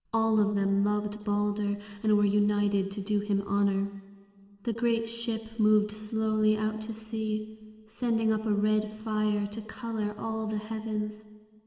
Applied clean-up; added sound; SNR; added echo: none; none; none; reverberation time 3.0 s.